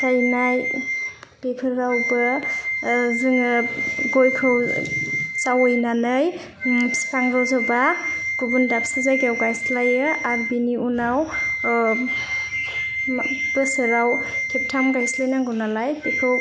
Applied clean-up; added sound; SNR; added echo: none; Wind instrument, woodwind instrument; 4 dB; none.